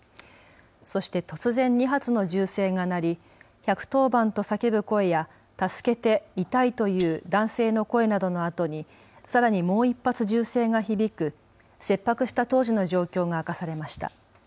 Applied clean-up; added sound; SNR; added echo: none; Tambourine; 12 dB; none.